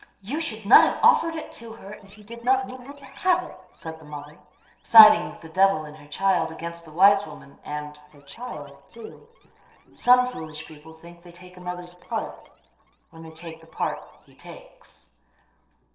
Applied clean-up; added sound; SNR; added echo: neural separator model SepFormer DNS4.